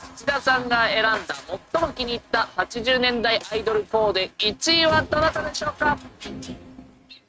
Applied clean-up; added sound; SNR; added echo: neural mask model RNNoise.